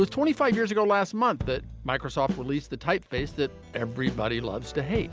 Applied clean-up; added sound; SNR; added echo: none; none; none; none.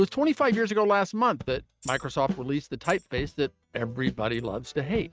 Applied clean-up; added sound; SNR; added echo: neural mask model RNNoise.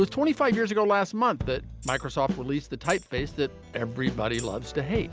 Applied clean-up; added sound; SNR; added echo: none; Tambourine; 19 dB; none.